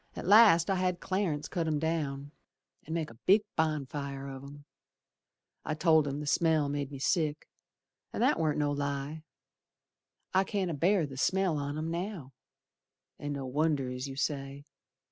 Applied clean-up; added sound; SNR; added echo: none; none; none; none.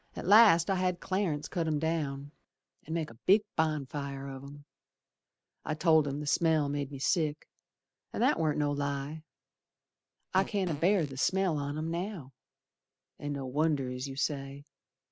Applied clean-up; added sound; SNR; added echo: none; Fart; 14 dB; none.